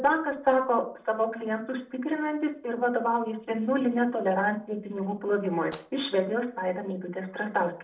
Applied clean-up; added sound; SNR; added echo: neural separator model SepFormer DNS4.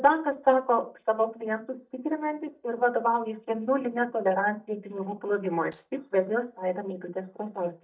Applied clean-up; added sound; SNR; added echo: neural mask model DeepFilterNet 3.